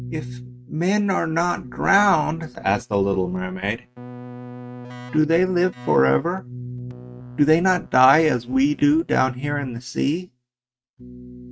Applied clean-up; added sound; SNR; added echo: neural mask model RNNoise.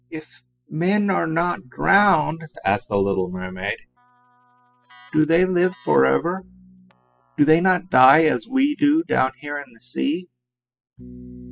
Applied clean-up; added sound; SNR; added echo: classical method spectral subtraction.